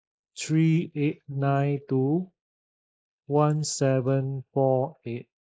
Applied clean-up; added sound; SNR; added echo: neural mask model Resemble Enhance denoiser.